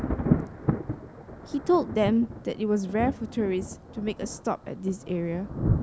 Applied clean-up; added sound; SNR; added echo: none; Thunder; 2 dB; none.